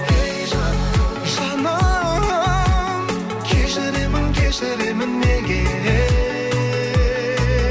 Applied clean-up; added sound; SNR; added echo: none; none; none; none.